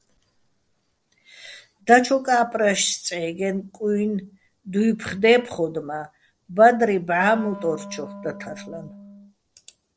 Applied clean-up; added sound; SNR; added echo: neural separator model SepFormer DNS4.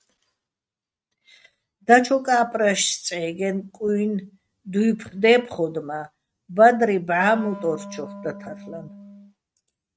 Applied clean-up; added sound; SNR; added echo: neural mask model RNNoise.